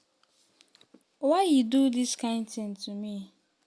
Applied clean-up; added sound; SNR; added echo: none; none; none; none.